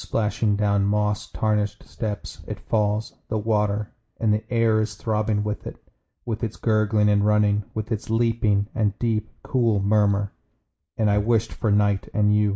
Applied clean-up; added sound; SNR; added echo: none; none; none; none.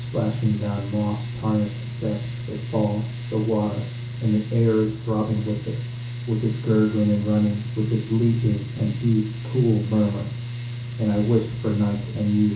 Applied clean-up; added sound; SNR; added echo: none; Mechanical fan; 7 dB; reverberation time 0.7 s.